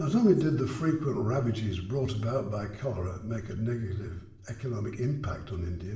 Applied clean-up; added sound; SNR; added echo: none; none; none; reverberation time 0.8 s.